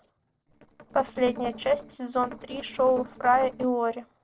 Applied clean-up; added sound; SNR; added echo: neural separator model SepFormer DNS4.